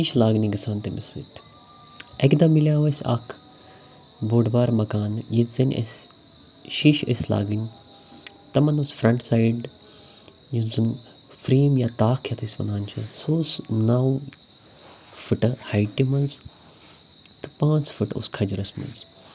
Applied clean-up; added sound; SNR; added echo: none; none; none; none.